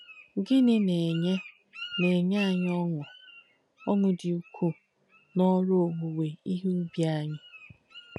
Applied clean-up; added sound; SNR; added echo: none; Bird; 18 dB; none.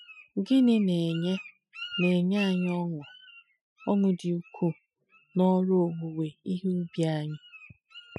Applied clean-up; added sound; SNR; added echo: classical method spectral subtraction.